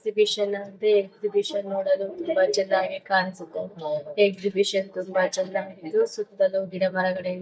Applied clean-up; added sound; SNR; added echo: neural mask model DeepFilterNet 3.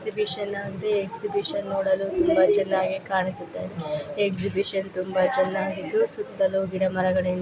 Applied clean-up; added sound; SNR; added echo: none; none; none; none.